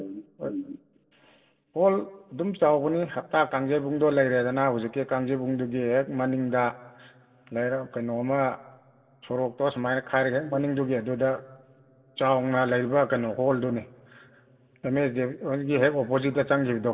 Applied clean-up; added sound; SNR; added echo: none; none; none; reverberation time 1.6 s.